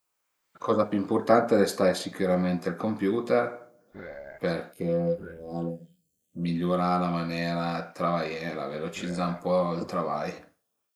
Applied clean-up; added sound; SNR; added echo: neural mask model Resemble Enhance denoiser.